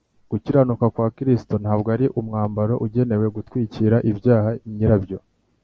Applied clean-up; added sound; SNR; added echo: none; none; none; none.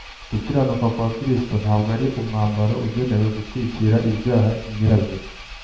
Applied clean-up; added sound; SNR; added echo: none; Engine; 16 dB; reverberation time 0.7 s.